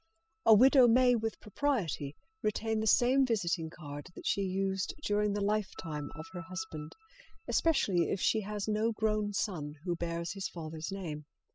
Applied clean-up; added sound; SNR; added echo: classical method spectral subtraction.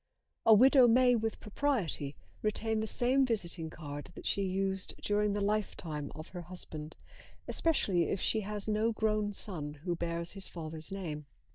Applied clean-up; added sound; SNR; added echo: neural mask model DeepFilterNet 3.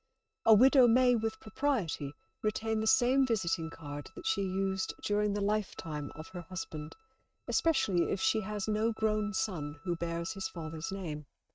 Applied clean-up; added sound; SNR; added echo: neural mask model RNNoise.